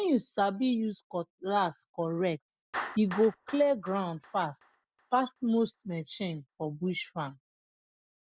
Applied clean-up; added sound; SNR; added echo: none; Clapping; 17 dB; none.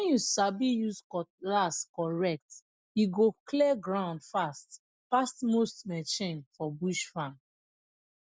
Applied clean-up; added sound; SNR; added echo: none; none; none; none.